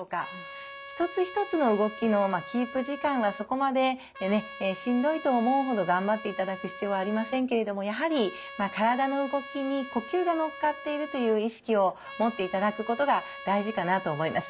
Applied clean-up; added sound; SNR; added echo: none; Trumpet; 15 dB; none.